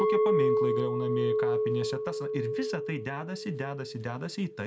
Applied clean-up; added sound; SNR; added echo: none; Chink, clink; -5 dB; none.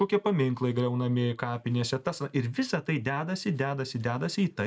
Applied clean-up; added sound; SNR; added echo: neural mask model Resemble Enhance denoiser.